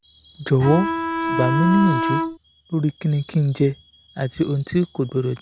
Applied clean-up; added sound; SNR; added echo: none; Bowed string instrument; 1 dB; none.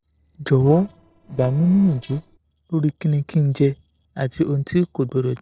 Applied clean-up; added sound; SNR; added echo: neural separator model SepFormer DNS4.